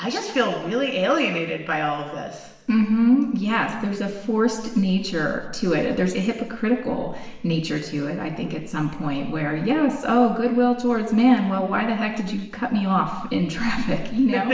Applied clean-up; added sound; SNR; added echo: none; none; none; reverberation time 1.0 s.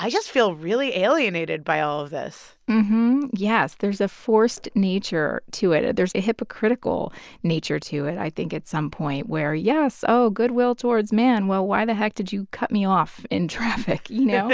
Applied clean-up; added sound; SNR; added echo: none; none; none; none.